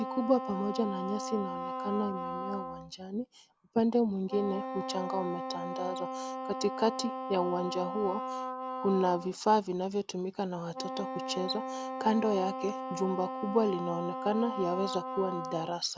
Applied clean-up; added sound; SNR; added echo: none; Wind instrument, woodwind instrument; 6 dB; none.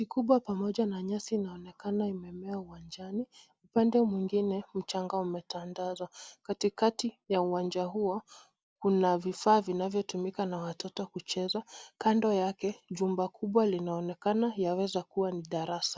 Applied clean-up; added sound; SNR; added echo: none; none; none; none.